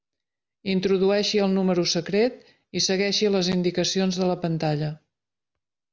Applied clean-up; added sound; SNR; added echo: none; none; none; none.